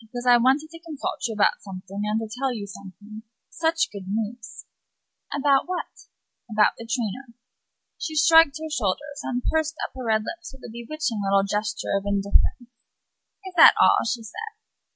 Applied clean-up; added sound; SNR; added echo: none; none; none; none.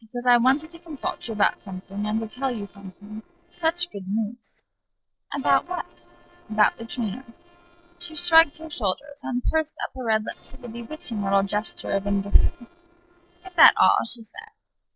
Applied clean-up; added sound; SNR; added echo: neural separator model SepFormer DNS4.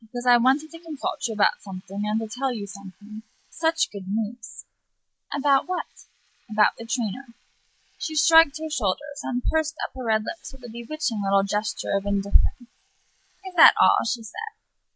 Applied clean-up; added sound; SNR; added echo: neural mask model Resemble Enhance denoiser.